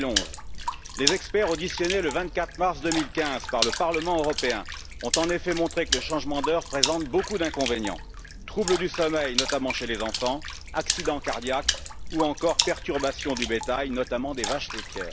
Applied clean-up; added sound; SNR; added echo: none; Water / Splash, splatter; 4 dB; none.